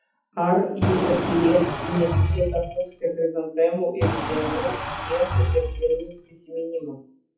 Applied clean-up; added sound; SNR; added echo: classical method WPE with log-MMSE.